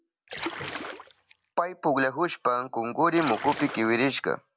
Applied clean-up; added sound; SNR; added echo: none; Splash, splatter; 10 dB; none.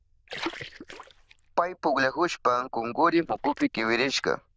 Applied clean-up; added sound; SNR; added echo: neural diffusion model UNIVERSE++.